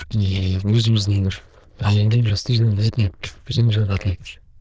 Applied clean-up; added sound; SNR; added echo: neural diffusion model UNIVERSE++.